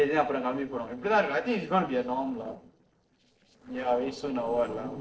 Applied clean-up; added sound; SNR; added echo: neural separator model SepFormer DNS4.